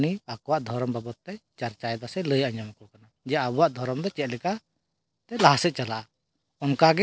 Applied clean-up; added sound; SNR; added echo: neural separator model SepFormer DNS4.